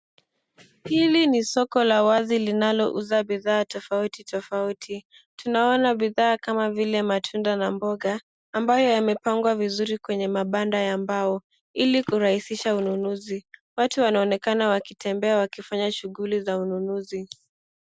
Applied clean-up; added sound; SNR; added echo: none; Water / Splash, splatter; 18 dB; none.